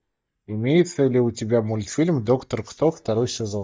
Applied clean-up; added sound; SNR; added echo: neural mask model DeepFilterNet 3.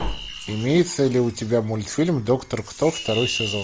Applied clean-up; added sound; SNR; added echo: none; Chirp, tweet; 12 dB; none.